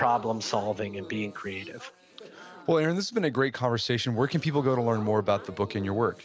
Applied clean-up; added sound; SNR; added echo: none; Crowd / Gasp; 17 dB; none.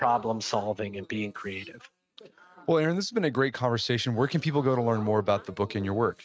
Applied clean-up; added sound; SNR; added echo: neural mask model RNNoise.